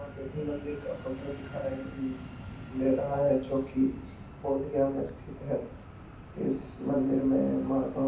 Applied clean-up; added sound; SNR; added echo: none; Fixed-wing aircraft, airplane; 13 dB; reverberation time 0.6 s.